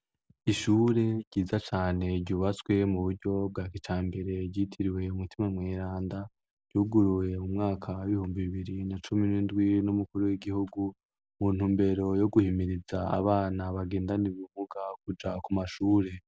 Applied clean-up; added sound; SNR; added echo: none; none; none; none.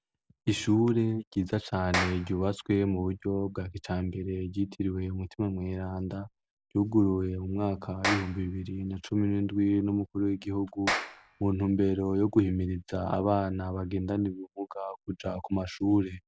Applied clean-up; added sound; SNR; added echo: none; Clapping; 8 dB; none.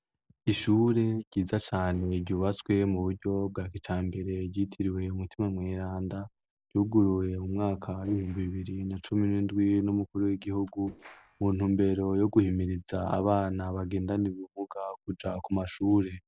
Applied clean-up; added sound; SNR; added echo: neural separator model SepFormer DNS4.